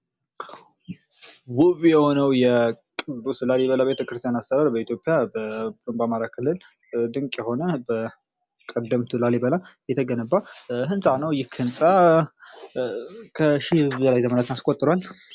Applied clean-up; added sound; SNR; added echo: none; none; none; none.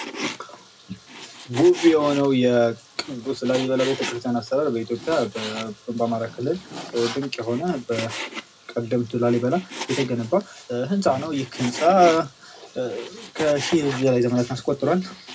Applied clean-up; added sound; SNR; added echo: none; Frying (food); 13 dB; reverberation time 0.2 s.